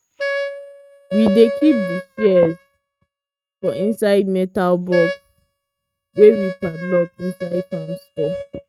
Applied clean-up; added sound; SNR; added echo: neural mask model RNNoise.